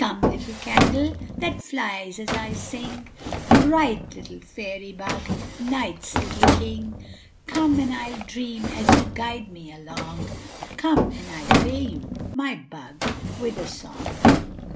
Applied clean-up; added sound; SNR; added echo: none; Drawer open or close; -4 dB; none.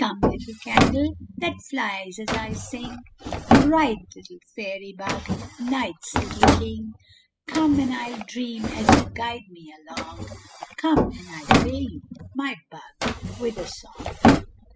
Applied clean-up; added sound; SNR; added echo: classical method spectral subtraction.